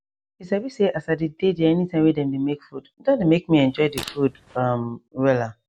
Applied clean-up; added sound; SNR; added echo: none; Fart; 15 dB; none.